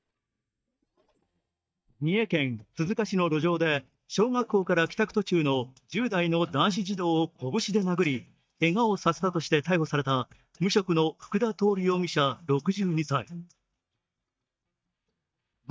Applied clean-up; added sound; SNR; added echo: neural mask model DeepFilterNet 3.